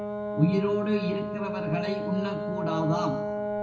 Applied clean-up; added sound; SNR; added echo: none; Brass instrument; 3 dB; reverberation time 0.8 s.